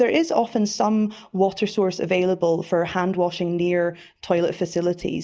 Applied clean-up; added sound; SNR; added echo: none; none; none; none.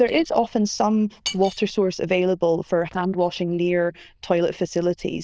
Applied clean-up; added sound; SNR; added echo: neural diffusion model UNIVERSE++.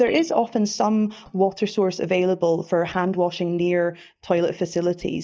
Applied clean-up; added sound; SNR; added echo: neural mask model DeepFilterNet 3.